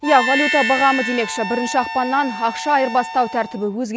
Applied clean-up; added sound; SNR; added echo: none; Harmonica; 6 dB; none.